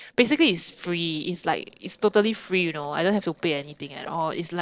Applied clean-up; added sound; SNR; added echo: neural separator model SepFormer DNS4.